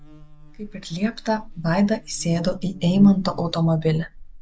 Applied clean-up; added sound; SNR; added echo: none; Buzz; 14 dB; none.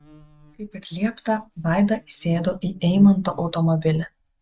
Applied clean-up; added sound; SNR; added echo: neural mask model RNNoise.